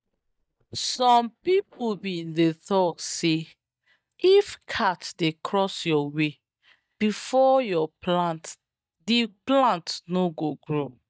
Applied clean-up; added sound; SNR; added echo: neural mask model DeepFilterNet 3.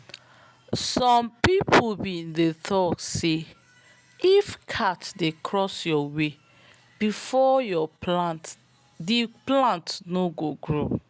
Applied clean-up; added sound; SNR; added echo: none; none; none; none.